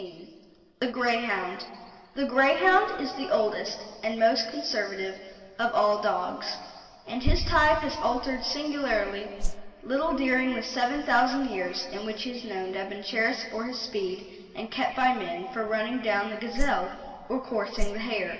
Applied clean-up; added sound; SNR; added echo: none; Whoosh, swoosh, swish; -1 dB; reverberation time 2.0 s.